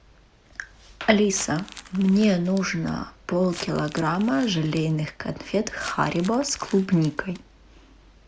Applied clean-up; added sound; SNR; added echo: none; Crumpling, crinkling; 19 dB; none.